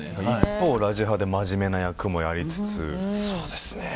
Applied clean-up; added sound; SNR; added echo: none; Crackle; 10 dB; none.